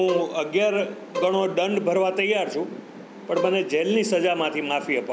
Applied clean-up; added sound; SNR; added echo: none; Bowed string instrument; 10 dB; none.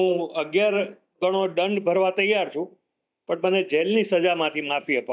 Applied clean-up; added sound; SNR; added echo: neural mask model DeepFilterNet 3.